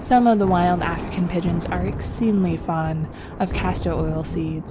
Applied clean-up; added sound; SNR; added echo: none; Thunder; 7 dB; none.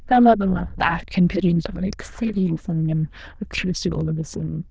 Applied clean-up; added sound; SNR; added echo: neural diffusion model UNIVERSE++.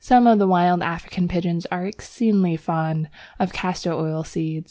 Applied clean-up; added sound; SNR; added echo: none; none; none; none.